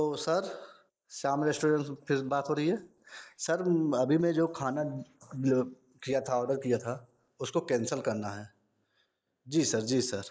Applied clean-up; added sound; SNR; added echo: neural mask model Resemble Enhance denoiser.